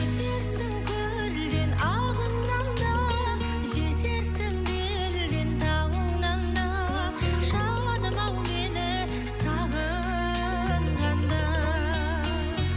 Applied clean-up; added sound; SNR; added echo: none; Marimba, xylophone; 16 dB; none.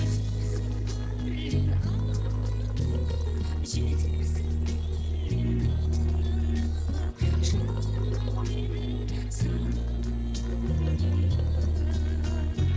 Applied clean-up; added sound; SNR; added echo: neural separator model SepFormer DNS4.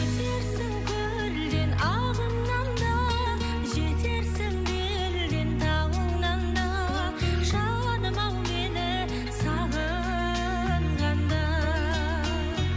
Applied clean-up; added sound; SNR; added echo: none; none; none; none.